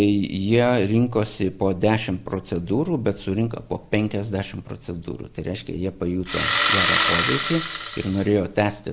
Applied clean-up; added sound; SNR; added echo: none; Engine starting; 0 dB; none.